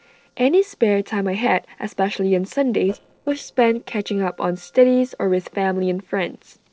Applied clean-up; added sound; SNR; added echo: neural separator model SepFormer DNS4.